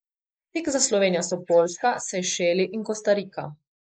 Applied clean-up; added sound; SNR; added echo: neural mask model Resemble Enhance denoiser.